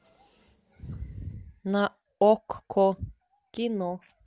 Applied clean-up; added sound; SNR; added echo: none; none; none; none.